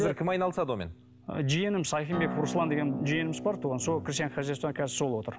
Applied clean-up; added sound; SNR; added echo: none; Acoustic guitar; 10 dB; none.